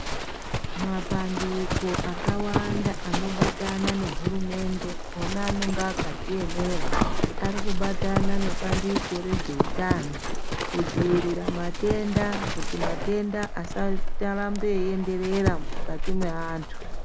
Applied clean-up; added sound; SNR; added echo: none; Livestock, farm animals, working animals; -3 dB; none.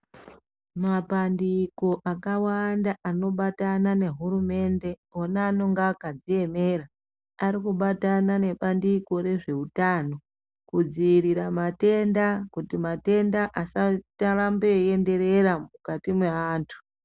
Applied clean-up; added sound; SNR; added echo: none; none; none; none.